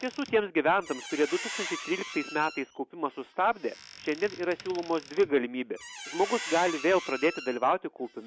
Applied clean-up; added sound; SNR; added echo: none; Squeak; 13 dB; none.